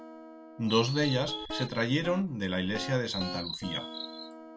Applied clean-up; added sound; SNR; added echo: none; Chirp, tweet + Guitar; 9 dB; none.